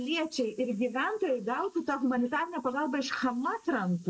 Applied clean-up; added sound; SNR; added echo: neural mask model Resemble Enhance denoiser.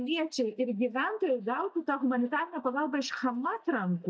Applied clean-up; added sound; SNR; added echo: neural mask model DeepFilterNet 3.